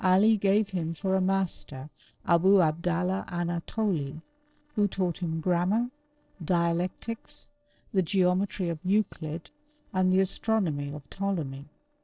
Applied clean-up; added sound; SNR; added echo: neural separator model SepFormer DNS4.